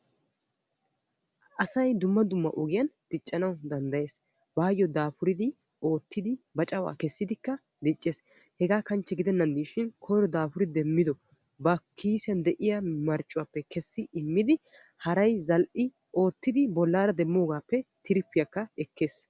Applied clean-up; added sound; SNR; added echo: none; none; none; none.